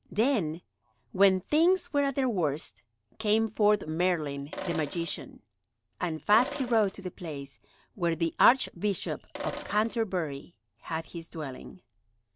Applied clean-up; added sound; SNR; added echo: none; Sink (filling or washing); 11 dB; none.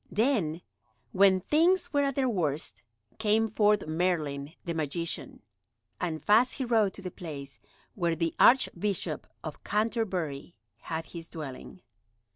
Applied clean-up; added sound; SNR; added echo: none; none; none; none.